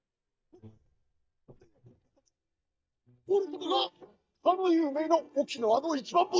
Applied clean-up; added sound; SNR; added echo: neural mask model DeepFilterNet 3.